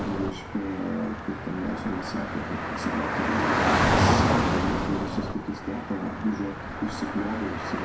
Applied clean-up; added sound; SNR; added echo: none; Traffic noise, roadway noise / Car; -4 dB; reverberation time 0.5 s.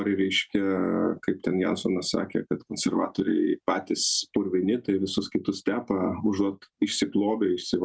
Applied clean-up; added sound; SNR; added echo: none; none; none; none.